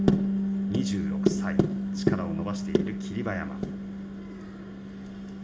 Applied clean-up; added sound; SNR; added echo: none; Bass guitar; 0 dB; reverberation time 1.5 s.